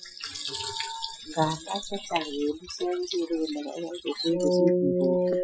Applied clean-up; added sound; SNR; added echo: classical method Wiener filter.